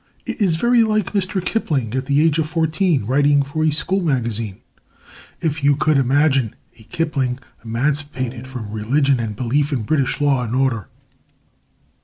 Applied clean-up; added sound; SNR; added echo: none; Bowed string instrument; 19 dB; none.